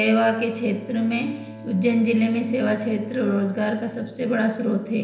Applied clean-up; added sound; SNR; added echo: none; Bowed string instrument; 18 dB; reverberation time 0.9 s.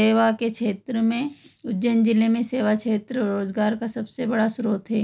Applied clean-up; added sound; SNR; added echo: none; none; none; none.